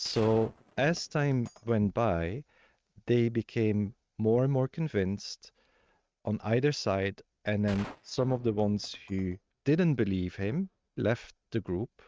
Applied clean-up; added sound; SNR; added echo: neural mask model RNNoise.